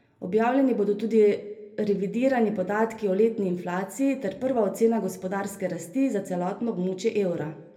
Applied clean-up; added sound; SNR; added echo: none; none; none; reverberation time 0.3 s.